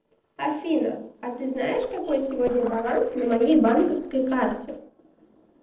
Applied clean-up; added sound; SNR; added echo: neural separator model SepFormer DNS4.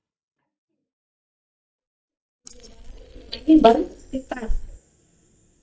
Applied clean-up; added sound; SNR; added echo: neural mask model DeepFilterNet 3.